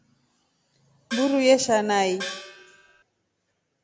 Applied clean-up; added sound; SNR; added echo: none; Gong; 12 dB; none.